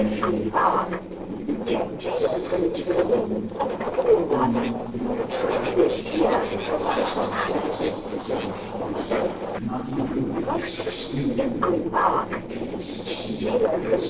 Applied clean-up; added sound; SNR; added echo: neural separator model SepFormer DNS4.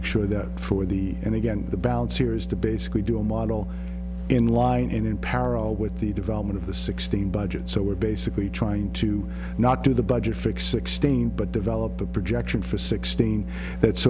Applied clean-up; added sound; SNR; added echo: none; none; none; none.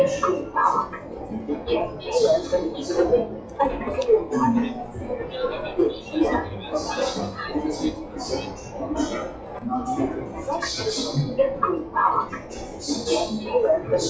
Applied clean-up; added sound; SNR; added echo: classical method WPE with log-MMSE.